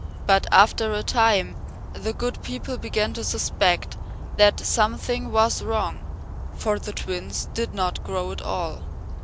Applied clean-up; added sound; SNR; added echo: none; Bird vocalization, bird call, bird song; 8 dB; none.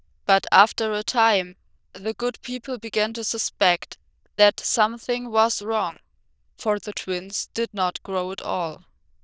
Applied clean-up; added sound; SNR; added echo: neural diffusion model UNIVERSE++.